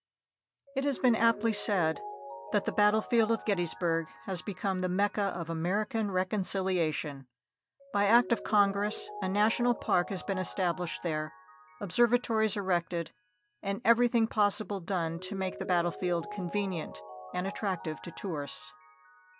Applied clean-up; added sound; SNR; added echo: none; Mallet percussion; 16 dB; none.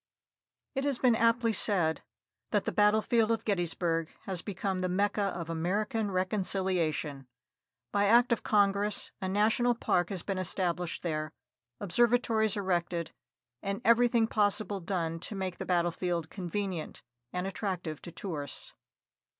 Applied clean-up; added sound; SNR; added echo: none; none; none; none.